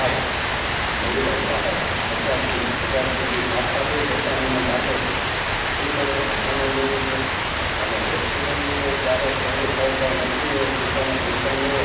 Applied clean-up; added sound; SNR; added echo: none; Rain; -3 dB; reverberation time 0.7 s.